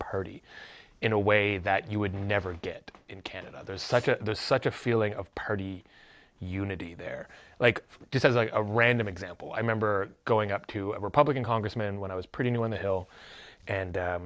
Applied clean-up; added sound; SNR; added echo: none; none; none; none.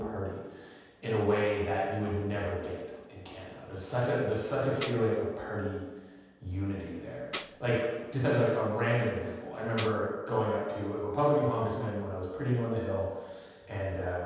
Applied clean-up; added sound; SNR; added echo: none; Tambourine; -3 dB; reverberation time 1.2 s.